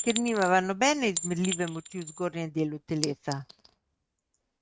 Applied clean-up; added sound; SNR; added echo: neural mask model RNNoise.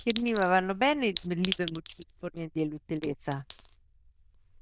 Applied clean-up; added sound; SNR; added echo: neural diffusion model UNIVERSE++.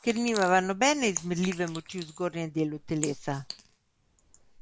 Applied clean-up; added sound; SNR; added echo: neural mask model Resemble Enhance denoiser.